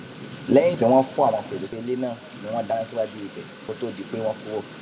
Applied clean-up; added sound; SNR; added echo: none; Thunder / Rain; 14 dB; reverberation time 0.8 s.